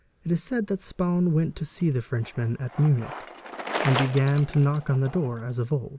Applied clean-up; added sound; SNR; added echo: none; Bicycle; 12 dB; none.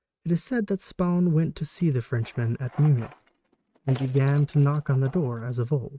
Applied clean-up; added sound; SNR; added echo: neural mask model RNNoise.